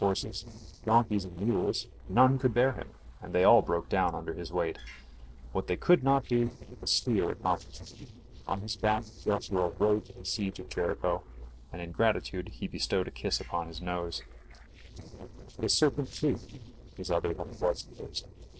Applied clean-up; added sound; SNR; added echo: neural separator model SepFormer DNS4.